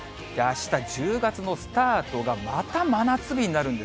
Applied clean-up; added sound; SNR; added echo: none; none; none; none.